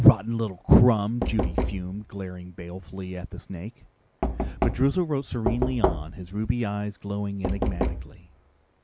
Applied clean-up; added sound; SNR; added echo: none; Knock; 5 dB; none.